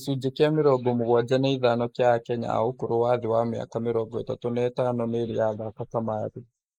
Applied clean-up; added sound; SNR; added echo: neural mask model Resemble Enhance denoiser.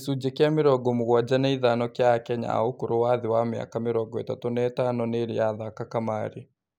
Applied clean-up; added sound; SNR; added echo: none; none; none; none.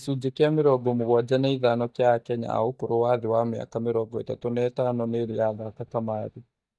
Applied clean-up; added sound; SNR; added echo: neural mask model DeepFilterNet 3.